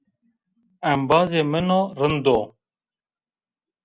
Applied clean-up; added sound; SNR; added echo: none; none; none; none.